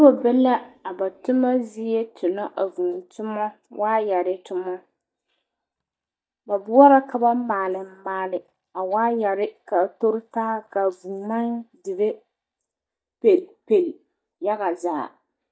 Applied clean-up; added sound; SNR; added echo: neural mask model DeepFilterNet 3.